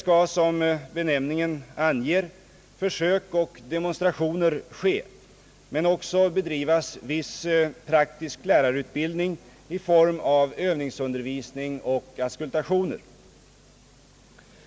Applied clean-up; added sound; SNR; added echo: none; none; none; none.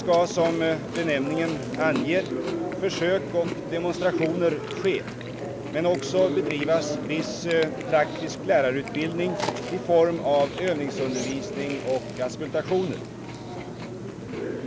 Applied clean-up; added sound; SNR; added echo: none; Chewing, mastication; 6 dB; none.